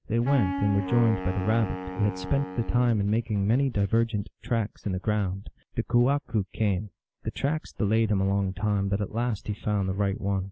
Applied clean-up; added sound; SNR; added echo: none; Wind instrument, woodwind instrument; 8 dB; none.